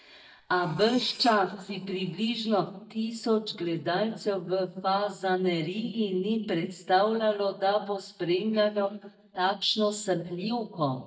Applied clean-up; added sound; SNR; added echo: neural mask model DeepFilterNet 3.